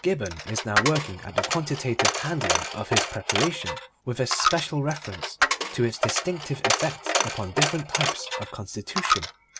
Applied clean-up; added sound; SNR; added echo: none; Coin (dropping); -1 dB; none.